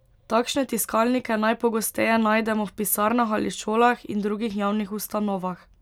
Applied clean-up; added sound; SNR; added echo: none; none; none; none.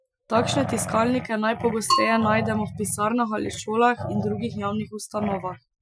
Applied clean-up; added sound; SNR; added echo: classical method Wiener filter.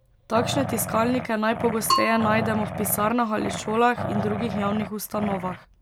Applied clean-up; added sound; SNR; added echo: none; Growling + Bell / Percussion; 5 dB; none.